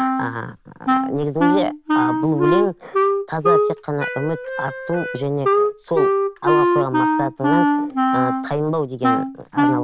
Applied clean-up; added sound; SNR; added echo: none; Wind instrument, woodwind instrument; -5 dB; none.